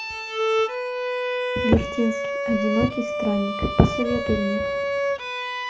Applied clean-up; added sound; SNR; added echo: none; Bowed string instrument; 1 dB; reverberation time 0.4 s.